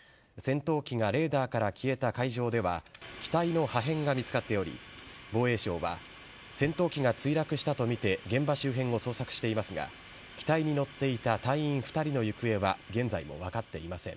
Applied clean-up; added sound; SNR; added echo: none; none; none; none.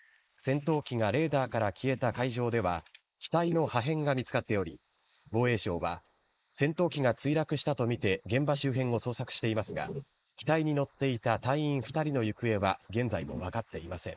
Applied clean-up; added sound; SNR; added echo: neural mask model Resemble Enhance denoiser.